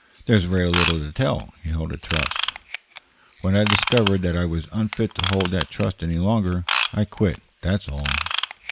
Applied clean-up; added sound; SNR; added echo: none; Ratchet, pawl / Tools; 5 dB; none.